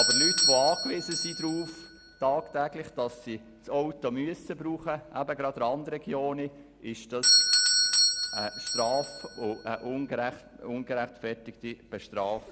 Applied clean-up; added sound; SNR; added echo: none; Doorbell; -2 dB; none.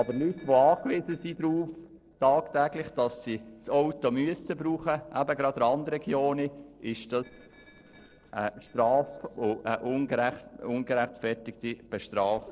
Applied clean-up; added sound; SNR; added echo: neural separator model SepFormer DNS4.